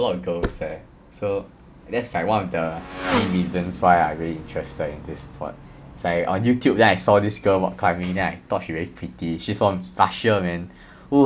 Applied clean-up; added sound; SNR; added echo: none; Motorcycle; 15 dB; none.